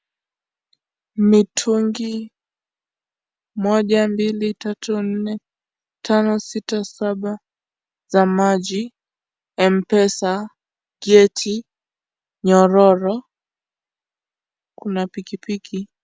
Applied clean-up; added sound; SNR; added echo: none; none; none; none.